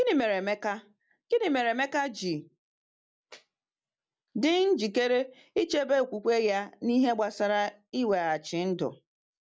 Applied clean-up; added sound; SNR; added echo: none; none; none; none.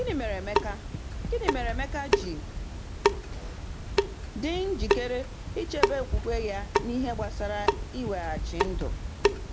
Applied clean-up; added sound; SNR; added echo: none; Drip / Sink (filling or washing) / Water tap, faucet; -4 dB; none.